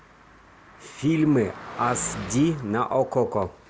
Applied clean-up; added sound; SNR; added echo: none; Car passing by; 16 dB; none.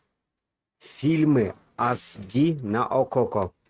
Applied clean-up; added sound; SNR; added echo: neural mask model RNNoise.